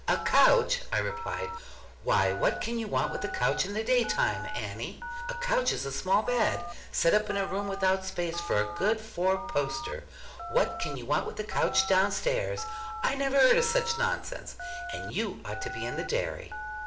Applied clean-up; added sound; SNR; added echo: none; Telephone; 11 dB; reverberation time 0.6 s.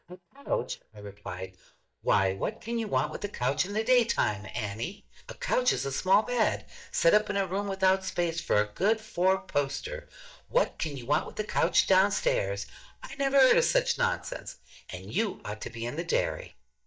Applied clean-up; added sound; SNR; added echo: neural mask model DeepFilterNet 3.